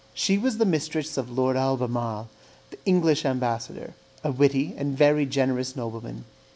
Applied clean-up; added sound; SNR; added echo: none; none; none; none.